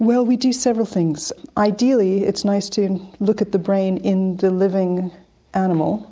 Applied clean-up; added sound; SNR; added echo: none; none; none; none.